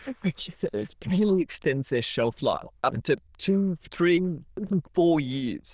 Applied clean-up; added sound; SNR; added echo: neural diffusion model UNIVERSE++.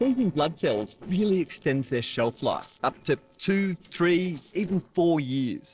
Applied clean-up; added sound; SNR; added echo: neural separator model SepFormer DNS4.